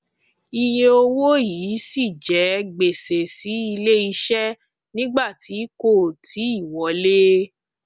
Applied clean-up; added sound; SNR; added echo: none; none; none; none.